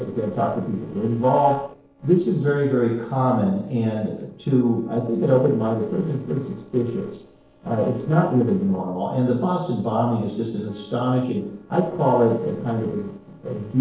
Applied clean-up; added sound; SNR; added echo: neural separator model SepFormer DNS4.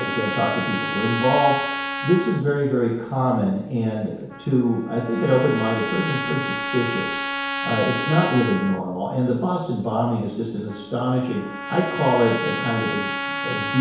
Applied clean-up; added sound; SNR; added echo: none; Trumpet; 7 dB; reverberation time 1.0 s.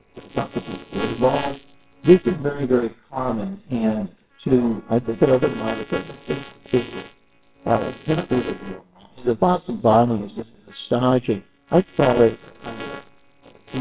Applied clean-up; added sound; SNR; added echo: neural separator model SepFormer WHAMR!.